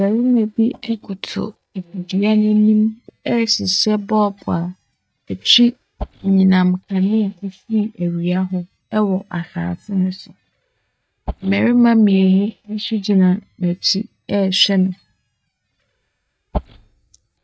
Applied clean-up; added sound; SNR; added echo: neural mask model DeepFilterNet 3.